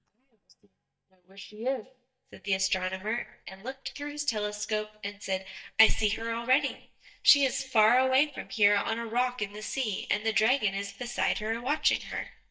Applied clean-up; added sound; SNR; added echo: neural mask model DeepFilterNet 3.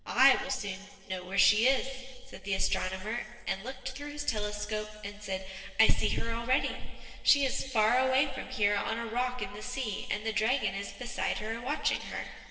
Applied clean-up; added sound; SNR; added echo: neural separator model SepFormer DNS4.